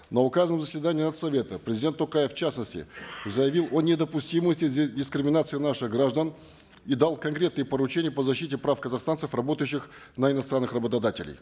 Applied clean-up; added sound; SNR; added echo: none; none; none; none.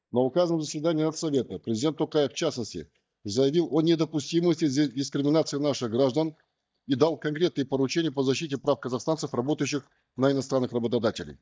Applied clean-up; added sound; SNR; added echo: neural mask model DeepFilterNet 3.